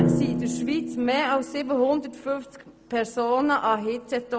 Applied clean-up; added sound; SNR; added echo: none; Drum; 5 dB; none.